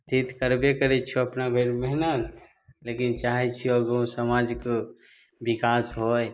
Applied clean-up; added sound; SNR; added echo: neural mask model Resemble Enhance denoiser.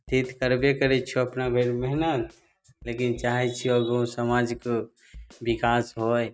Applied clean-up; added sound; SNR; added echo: neural mask model RNNoise.